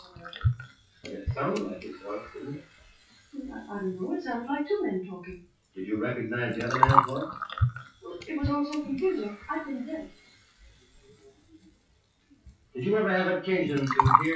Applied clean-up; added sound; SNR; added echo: classical method WPE with log-MMSE.